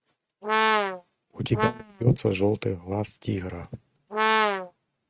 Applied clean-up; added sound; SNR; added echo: neural mask model RNNoise.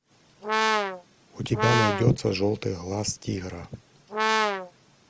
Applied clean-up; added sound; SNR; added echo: none; Brass instrument; -2 dB; none.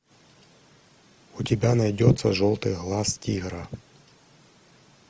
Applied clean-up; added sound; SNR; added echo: none; none; none; none.